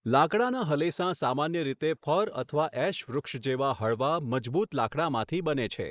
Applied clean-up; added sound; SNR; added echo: neural mask model Resemble Enhance denoiser.